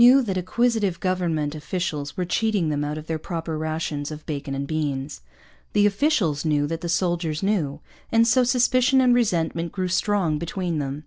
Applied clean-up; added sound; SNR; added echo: none; none; none; none.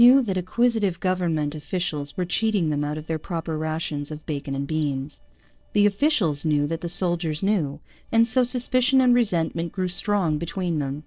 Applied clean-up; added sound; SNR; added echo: neural separator model SepFormer DNS4.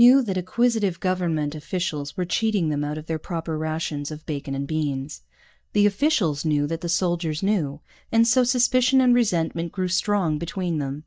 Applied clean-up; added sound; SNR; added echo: neural mask model DeepFilterNet 3.